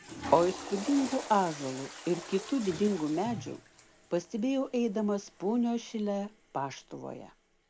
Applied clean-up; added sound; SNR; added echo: none; Toilet flush / Water; 14 dB; none.